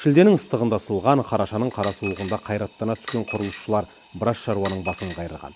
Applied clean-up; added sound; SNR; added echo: none; Coin (dropping); 8 dB; none.